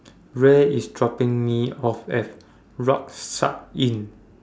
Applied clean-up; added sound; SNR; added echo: none; none; none; none.